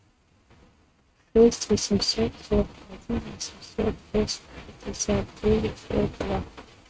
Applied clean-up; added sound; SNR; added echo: neural mask model RNNoise.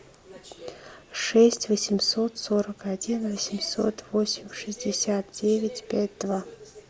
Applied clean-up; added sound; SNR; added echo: none; none; none; none.